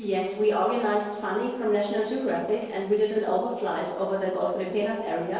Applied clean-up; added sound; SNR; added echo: neural separator model SepFormer DNS4.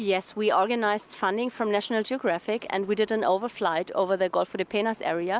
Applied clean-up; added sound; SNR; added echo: none; none; none; none.